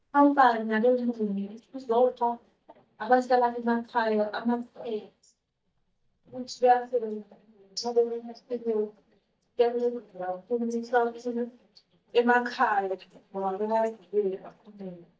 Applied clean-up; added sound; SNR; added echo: neural mask model DeepFilterNet 3.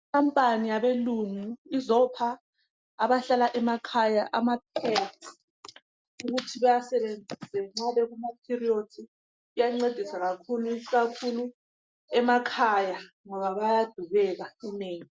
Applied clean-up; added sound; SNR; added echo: none; none; none; none.